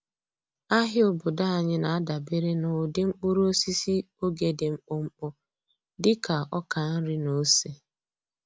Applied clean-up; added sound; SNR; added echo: none; none; none; none.